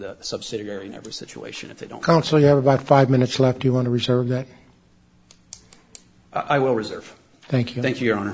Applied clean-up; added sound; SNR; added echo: none; none; none; none.